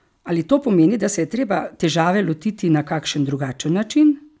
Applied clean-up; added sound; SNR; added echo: none; none; none; none.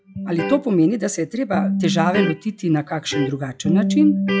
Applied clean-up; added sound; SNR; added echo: classical method log-MMSE.